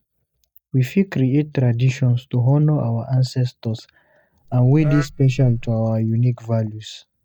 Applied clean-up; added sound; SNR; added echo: neural mask model DeepFilterNet 3.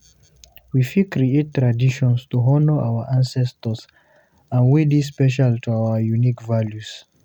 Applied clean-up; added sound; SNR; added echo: none; none; none; none.